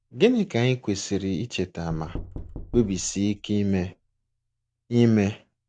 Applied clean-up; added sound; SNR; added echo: none; Knock; 17 dB; none.